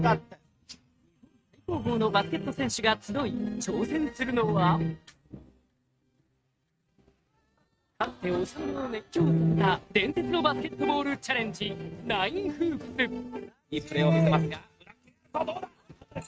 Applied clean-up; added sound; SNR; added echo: neural mask model RNNoise.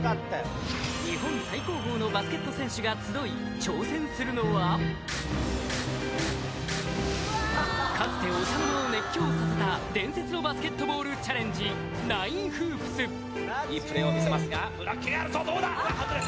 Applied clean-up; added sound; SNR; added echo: none; Electric guitar; 5 dB; none.